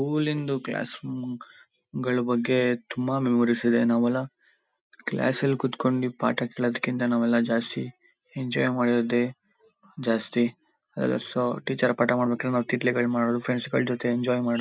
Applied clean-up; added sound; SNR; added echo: none; none; none; none.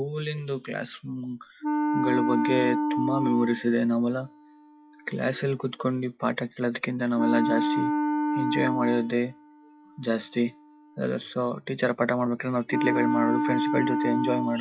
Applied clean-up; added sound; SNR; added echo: classical method log-MMSE.